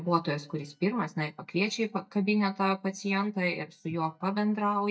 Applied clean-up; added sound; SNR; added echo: neural mask model DeepFilterNet 3.